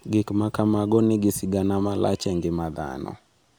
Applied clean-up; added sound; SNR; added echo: none; none; none; none.